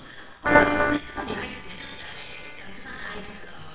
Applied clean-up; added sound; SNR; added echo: neural separator model SepFormer WHAMR!.